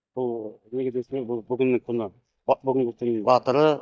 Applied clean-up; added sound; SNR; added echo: neural mask model DeepFilterNet 3.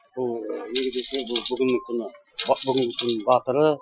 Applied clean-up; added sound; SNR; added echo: classical method Wiener filter.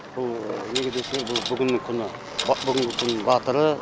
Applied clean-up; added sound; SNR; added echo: none; Coin (dropping); 8 dB; none.